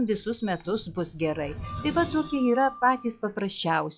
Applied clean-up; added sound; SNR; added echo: classical method log-MMSE.